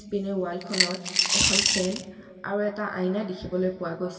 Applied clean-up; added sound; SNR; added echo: none; Coin (dropping) / Glass; -4 dB; reverberation time 2.2 s.